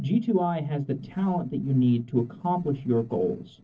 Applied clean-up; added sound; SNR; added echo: neural separator model SepFormer DNS4.